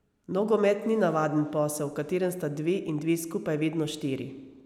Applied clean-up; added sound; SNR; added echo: none; none; none; none.